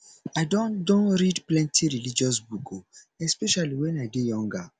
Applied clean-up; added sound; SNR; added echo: none; none; none; none.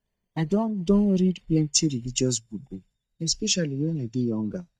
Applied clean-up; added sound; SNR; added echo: neural mask model DeepFilterNet 3.